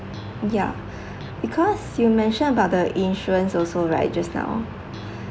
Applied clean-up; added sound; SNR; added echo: none; Engine + Bass guitar; 15 dB; none.